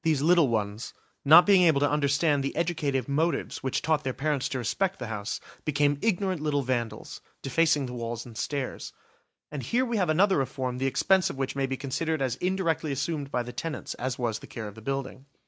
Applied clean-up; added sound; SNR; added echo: none; none; none; none.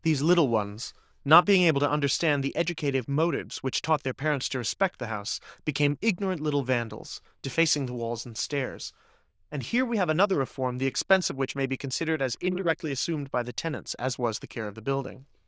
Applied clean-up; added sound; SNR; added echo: neural diffusion model UNIVERSE++.